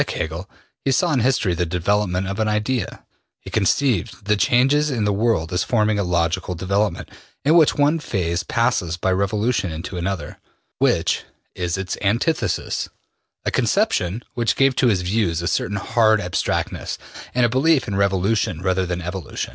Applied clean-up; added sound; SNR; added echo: none; none; none; none.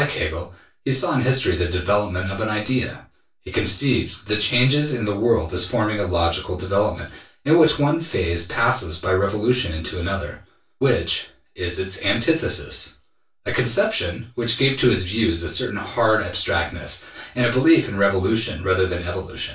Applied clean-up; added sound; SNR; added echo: none; none; none; reverberation time 0.2 s.